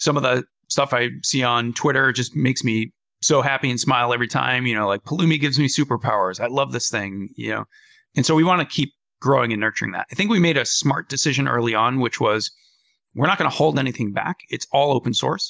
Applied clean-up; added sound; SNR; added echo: none; none; none; none.